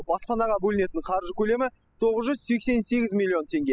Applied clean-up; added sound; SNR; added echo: classical method spectral subtraction.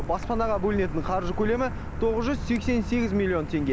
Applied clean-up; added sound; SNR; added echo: none; Car; 7 dB; none.